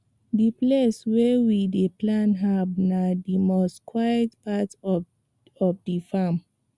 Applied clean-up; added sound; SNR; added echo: none; none; none; none.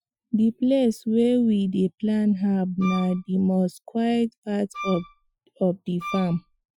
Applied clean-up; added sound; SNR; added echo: classical method Wiener filter.